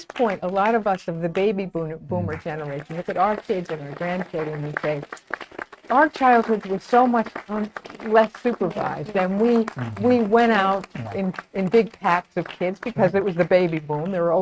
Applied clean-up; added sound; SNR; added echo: neural mask model RNNoise.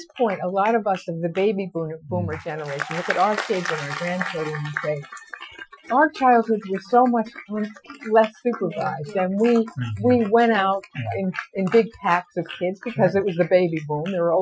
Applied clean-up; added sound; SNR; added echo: classical method Wiener filter.